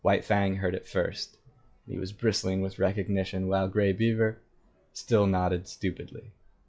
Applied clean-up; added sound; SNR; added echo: classical method log-MMSE.